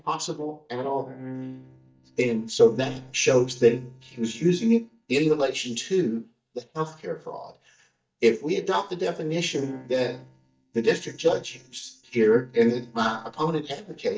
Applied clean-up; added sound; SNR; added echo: neural mask model DeepFilterNet 3.